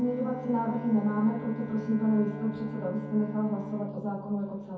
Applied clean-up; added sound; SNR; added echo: none; Bowed string instrument; 11 dB; reverberation time 0.6 s.